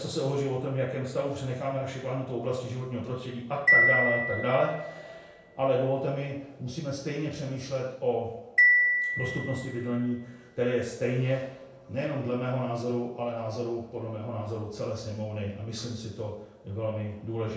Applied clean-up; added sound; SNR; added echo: none; Marimba, xylophone; -2 dB; reverberation time 0.7 s.